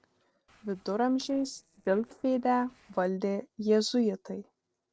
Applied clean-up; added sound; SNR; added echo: neural separator model SepFormer DNS4.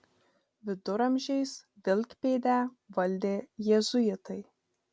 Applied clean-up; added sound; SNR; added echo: none; none; none; none.